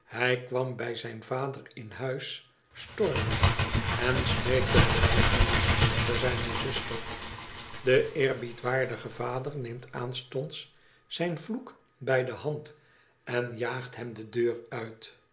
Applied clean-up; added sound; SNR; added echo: none; Bird; -1 dB; none.